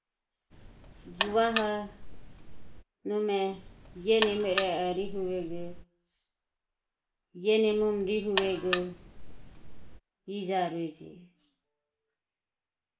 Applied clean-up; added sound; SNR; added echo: none; Alarm; 0 dB; reverberation time 0.4 s.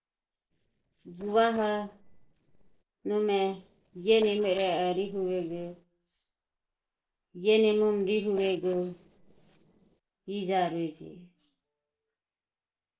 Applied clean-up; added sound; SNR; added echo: neural separator model SepFormer DNS4.